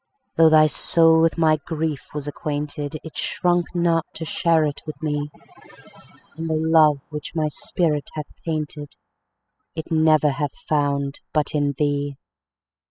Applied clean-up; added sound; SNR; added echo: classical method spectral subtraction.